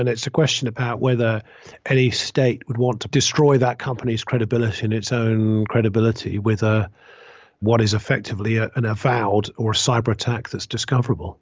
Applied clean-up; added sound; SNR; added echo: none; none; none; none.